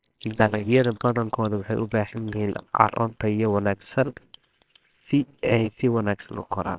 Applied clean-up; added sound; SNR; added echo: neural separator model SepFormer WHAMR!.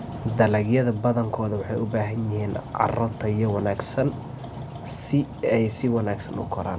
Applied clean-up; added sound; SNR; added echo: none; none; none; none.